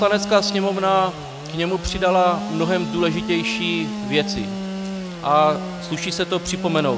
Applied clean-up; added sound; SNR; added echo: none; Sawing / Engine; 7 dB; none.